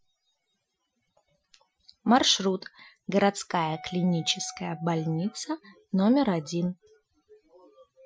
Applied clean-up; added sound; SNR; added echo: classical method Wiener filter.